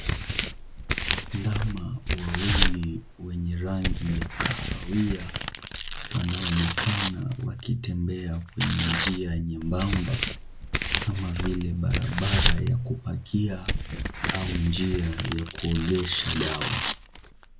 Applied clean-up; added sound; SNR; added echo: none; Tearing; -1 dB; none.